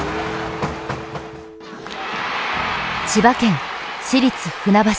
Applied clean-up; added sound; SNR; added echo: none; Guitar + Guitar; 14 dB; none.